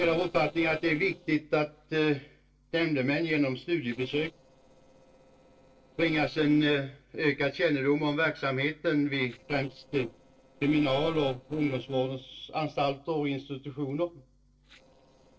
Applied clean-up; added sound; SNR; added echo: neural separator model SepFormer DNS4.